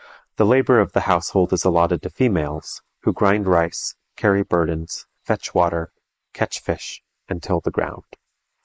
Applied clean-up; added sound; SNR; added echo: neural mask model Resemble Enhance denoiser.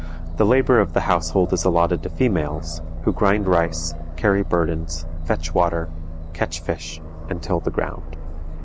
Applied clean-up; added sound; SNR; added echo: none; Aircraft; 6 dB; none.